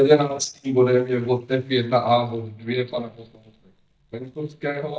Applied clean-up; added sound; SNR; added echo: neural mask model DeepFilterNet 3.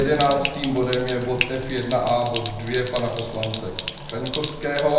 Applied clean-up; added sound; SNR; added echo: none; Sink (filling or washing); 5 dB; reverberation time 0.8 s.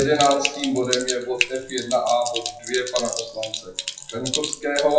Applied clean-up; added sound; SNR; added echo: classical method WPE with log-MMSE.